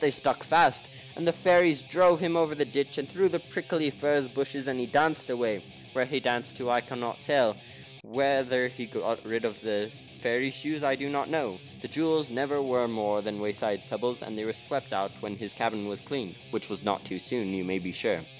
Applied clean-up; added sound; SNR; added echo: none; Guitar; 20 dB; none.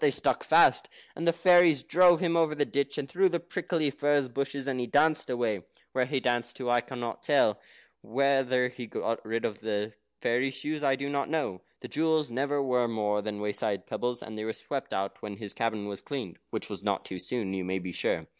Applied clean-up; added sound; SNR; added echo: none; none; none; none.